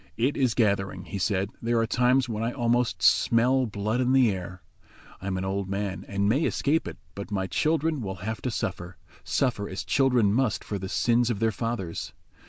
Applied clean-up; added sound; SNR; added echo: none; none; none; none.